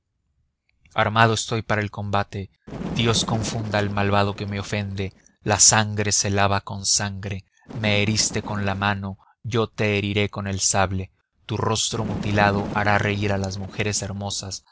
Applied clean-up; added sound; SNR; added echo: none; Bird; 14 dB; none.